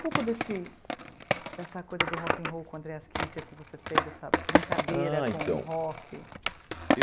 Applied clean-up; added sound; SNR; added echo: none; Skateboard; -3 dB; none.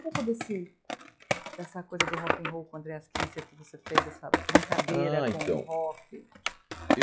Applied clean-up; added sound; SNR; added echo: classical method log-MMSE.